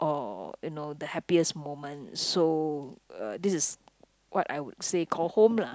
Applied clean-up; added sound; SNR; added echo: none; none; none; none.